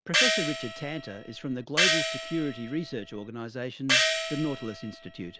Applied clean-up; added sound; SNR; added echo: none; Gong; -4 dB; none.